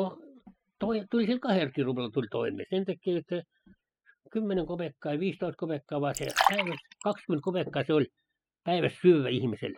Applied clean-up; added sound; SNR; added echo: classical method spectral subtraction.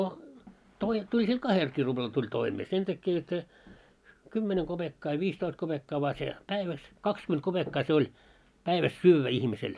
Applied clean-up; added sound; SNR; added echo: none; none; none; none.